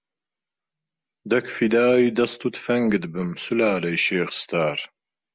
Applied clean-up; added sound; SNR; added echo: none; none; none; none.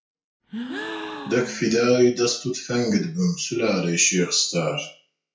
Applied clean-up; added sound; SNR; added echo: classical method WPE with log-MMSE.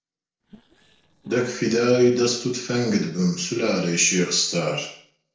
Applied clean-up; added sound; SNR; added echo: neural separator model SepFormer DNS4.